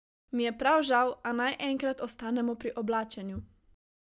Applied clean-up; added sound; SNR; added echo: none; none; none; none.